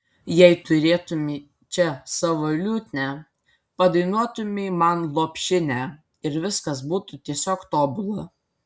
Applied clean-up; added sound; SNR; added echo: none; none; none; none.